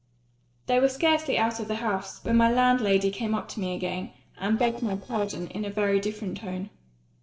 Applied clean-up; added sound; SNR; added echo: neural separator model SepFormer DNS4.